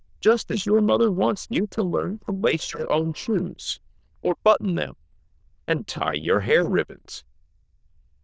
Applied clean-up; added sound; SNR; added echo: neural diffusion model UNIVERSE++.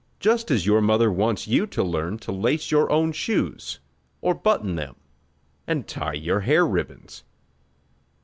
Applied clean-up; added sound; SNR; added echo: none; none; none; none.